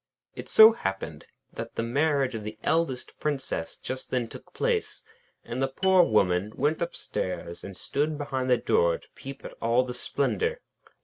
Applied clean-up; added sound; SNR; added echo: neural mask model RNNoise.